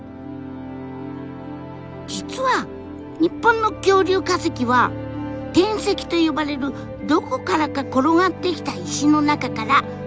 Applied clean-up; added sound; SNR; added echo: none; none; none; none.